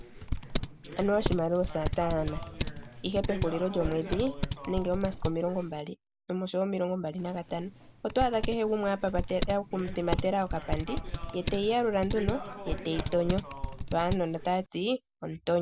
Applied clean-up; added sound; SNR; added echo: none; Typing; 3 dB; none.